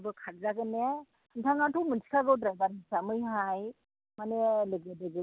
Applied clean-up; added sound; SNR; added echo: none; none; none; none.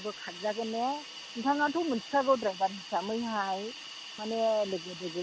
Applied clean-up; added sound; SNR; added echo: none; Hiss; 13 dB; none.